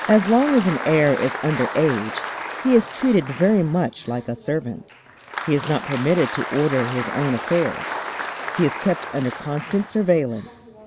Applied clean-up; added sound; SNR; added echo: none; Applause; 9 dB; none.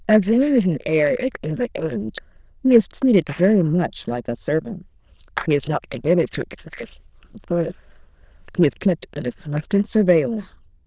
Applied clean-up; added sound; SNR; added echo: neural diffusion model UNIVERSE++.